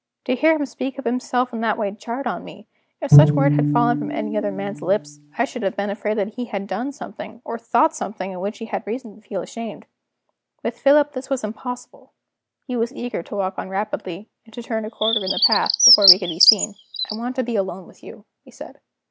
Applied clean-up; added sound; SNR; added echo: none; Bowed string instrument + Bird; -4 dB; none.